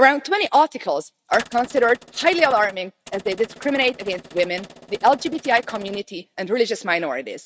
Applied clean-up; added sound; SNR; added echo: neural mask model RNNoise.